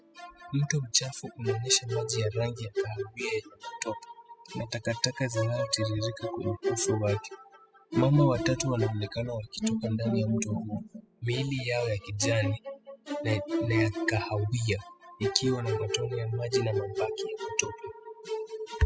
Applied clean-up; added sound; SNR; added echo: classical method spectral subtraction.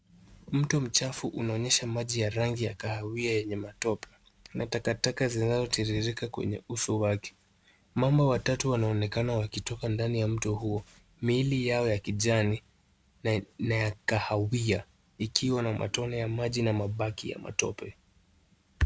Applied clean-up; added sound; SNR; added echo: none; none; none; none.